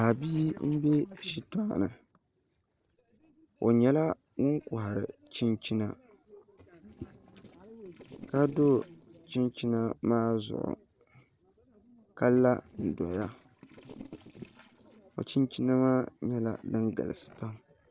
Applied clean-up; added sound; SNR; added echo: neural separator model SepFormer DNS4.